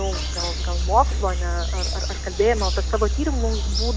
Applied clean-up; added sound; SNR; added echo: none; Bird vocalization, bird call, bird song; -2 dB; none.